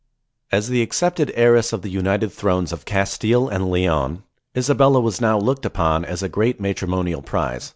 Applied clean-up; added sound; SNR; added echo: none; none; none; none.